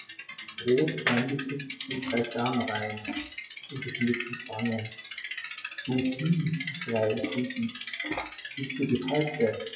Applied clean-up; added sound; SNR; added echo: classical method WPE with log-MMSE.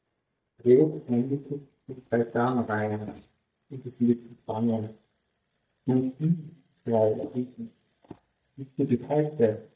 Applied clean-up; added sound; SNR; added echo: neural mask model DeepFilterNet 3.